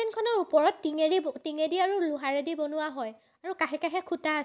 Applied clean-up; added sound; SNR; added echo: none; none; none; none.